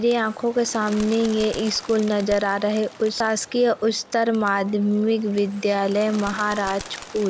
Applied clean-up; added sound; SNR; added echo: none; Bird; 17 dB; none.